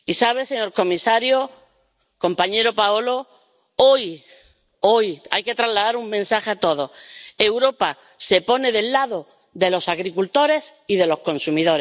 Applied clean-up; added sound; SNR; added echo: none; none; none; none.